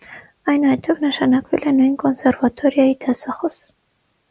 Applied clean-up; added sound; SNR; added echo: none; none; none; none.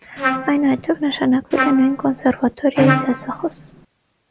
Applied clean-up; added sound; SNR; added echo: none; Trumpet + Bowed string instrument; 5 dB; none.